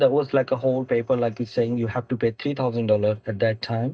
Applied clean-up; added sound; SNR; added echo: neural mask model DeepFilterNet 3.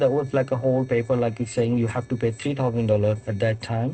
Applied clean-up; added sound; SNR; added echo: neural separator model SepFormer DNS4.